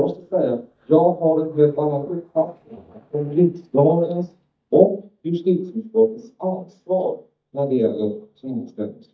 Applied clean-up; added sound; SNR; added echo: neural mask model DeepFilterNet 3.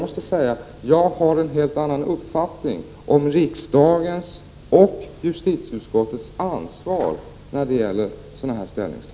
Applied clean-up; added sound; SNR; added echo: none; none; none; none.